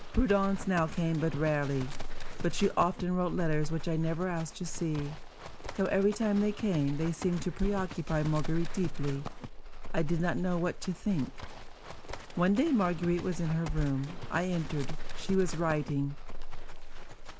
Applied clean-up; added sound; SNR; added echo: none; Livestock, farm animals, working animals; 4 dB; none.